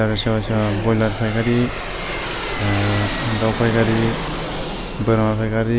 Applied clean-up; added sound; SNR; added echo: none; Aircraft; 7 dB; none.